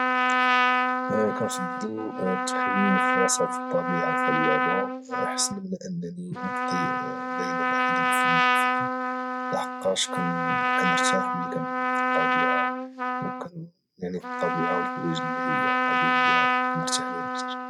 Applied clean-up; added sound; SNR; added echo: neural mask model RNNoise.